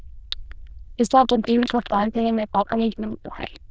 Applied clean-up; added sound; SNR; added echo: neural diffusion model UNIVERSE++.